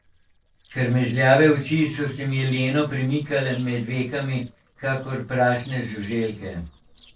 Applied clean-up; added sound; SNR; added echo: neural separator model SepFormer DNS4.